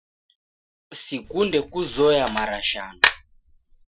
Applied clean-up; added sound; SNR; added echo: classical method Wiener filter.